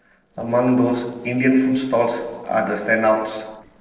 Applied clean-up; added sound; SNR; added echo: neural separator model SepFormer DNS4.